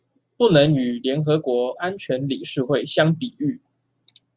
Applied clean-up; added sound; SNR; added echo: none; none; none; none.